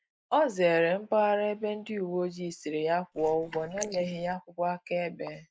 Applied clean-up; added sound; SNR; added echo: neural mask model Resemble Enhance denoiser.